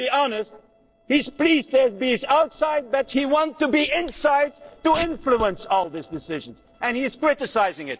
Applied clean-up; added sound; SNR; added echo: neural separator model SepFormer DNS4.